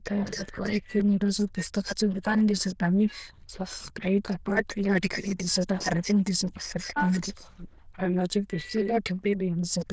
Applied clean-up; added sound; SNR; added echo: neural diffusion model UNIVERSE++.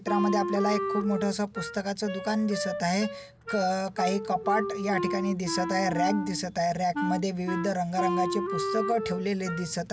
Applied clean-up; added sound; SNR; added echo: none; Wind instrument, woodwind instrument; 4 dB; none.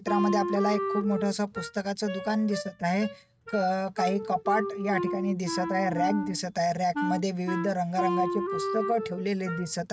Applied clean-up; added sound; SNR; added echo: neural mask model RNNoise.